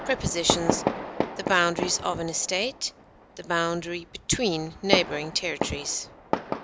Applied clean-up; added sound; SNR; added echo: none; Fireworks; 4 dB; none.